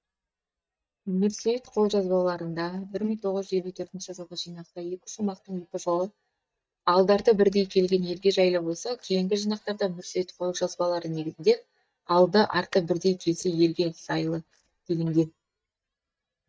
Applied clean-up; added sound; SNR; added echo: neural mask model DeepFilterNet 3.